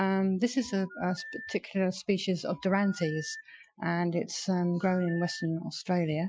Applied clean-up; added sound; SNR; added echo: classical method Wiener filter.